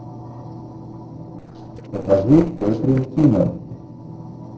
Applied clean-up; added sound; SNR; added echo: neural separator model SepFormer DNS4.